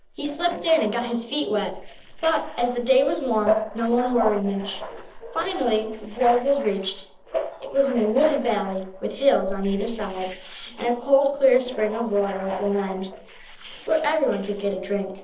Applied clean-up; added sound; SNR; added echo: neural separator model SepFormer DNS4.